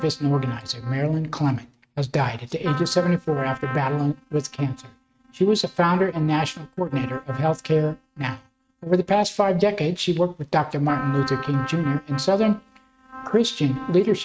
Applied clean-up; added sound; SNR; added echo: neural mask model RNNoise.